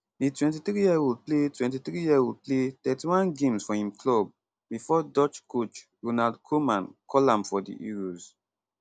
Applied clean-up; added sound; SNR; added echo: none; none; none; none.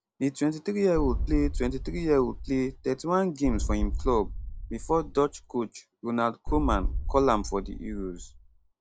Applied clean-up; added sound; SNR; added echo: none; Boom; 4 dB; none.